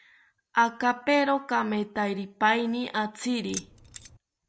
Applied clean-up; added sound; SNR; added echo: none; Keys jangling; 14 dB; none.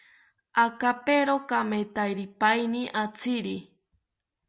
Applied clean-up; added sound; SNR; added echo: none; none; none; none.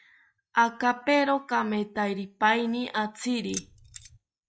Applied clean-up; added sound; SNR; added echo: classical method log-MMSE.